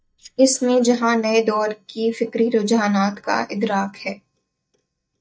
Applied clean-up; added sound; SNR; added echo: neural mask model DeepFilterNet 3.